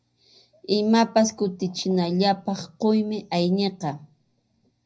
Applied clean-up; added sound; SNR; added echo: none; none; none; reverberation time 0.5 s.